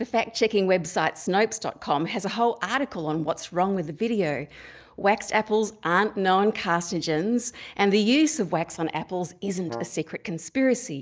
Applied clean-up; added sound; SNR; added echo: neural mask model DeepFilterNet 3.